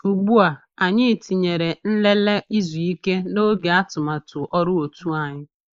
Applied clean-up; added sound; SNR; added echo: neural mask model Resemble Enhance denoiser.